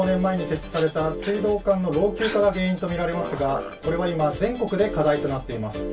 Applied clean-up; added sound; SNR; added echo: none; Dog; 14 dB; reverberation time 0.2 s.